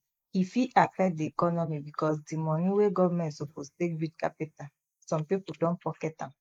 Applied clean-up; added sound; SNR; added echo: neural mask model Resemble Enhance denoiser.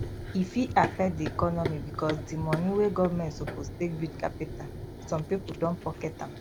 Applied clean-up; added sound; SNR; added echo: none; Run; 7 dB; none.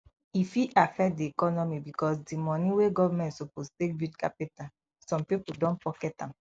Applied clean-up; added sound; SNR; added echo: none; none; none; none.